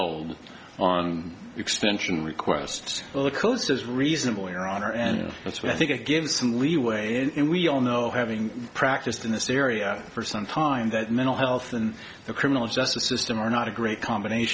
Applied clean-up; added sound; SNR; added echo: none; none; none; none.